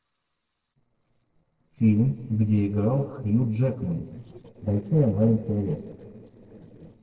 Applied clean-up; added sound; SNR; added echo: neural separator model SepFormer DNS4.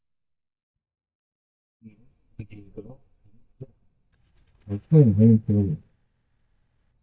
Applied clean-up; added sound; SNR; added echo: neural mask model DeepFilterNet 3.